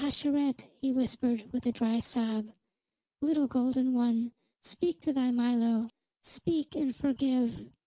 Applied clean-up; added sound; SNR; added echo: none; none; none; none.